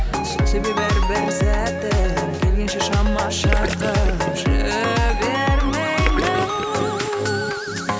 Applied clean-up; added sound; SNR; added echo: none; Gurgling / Liquid; 11 dB; none.